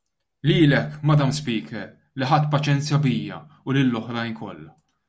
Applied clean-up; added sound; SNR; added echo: none; none; none; none.